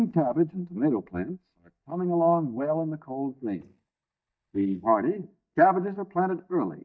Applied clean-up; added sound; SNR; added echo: neural mask model DeepFilterNet 3.